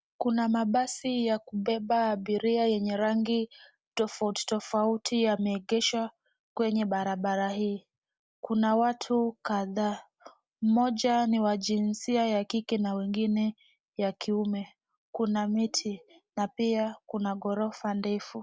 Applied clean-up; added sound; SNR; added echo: none; none; none; none.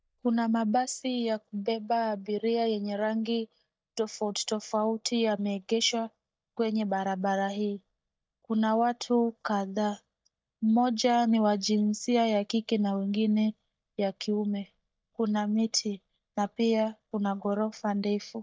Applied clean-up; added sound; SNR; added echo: neural mask model DeepFilterNet 3.